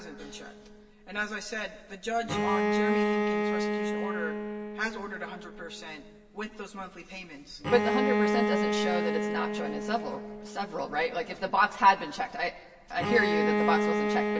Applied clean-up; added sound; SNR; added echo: none; Bowed string instrument; -1 dB; reverberation time 1.5 s.